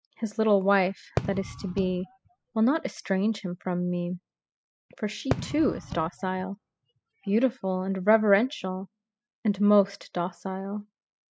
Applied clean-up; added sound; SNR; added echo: classical method spectral subtraction.